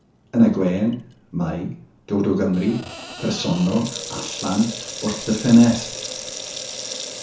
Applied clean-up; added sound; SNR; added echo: none; Sink (filling or washing) / Water tap, faucet; 12 dB; reverberation time 0.7 s.